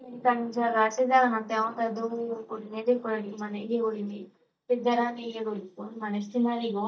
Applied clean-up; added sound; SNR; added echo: neural mask model DeepFilterNet 3.